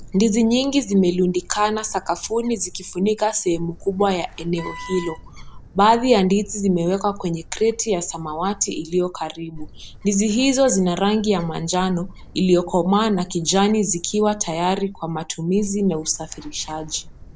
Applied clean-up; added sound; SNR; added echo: none; Bird + Wind instrument, woodwind instrument; 18 dB; none.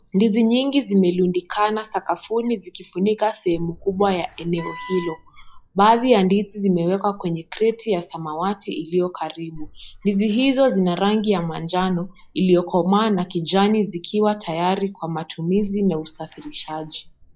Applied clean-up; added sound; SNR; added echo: classical method log-MMSE.